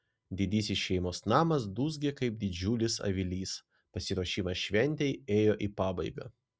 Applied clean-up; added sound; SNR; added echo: none; none; none; none.